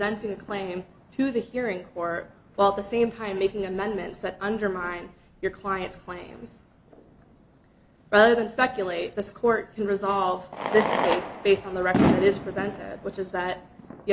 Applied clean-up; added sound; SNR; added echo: none; Fireworks; 7 dB; none.